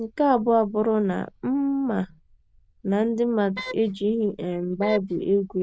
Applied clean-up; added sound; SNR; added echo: neural diffusion model UNIVERSE++.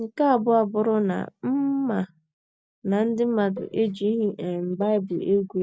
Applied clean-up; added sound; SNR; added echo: neural mask model DeepFilterNet 3.